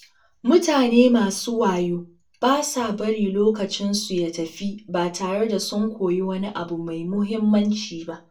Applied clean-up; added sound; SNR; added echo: none; none; none; reverberation time 0.2 s.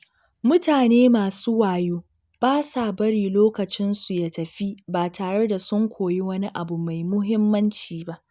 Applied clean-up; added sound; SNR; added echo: none; none; none; none.